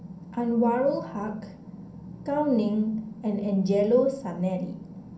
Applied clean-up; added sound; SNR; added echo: none; none; none; reverberation time 0.6 s.